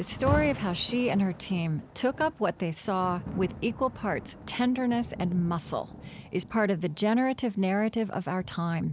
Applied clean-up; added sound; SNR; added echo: none; Rain; 11 dB; none.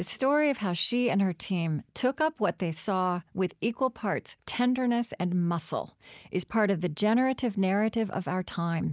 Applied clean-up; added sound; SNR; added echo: none; none; none; none.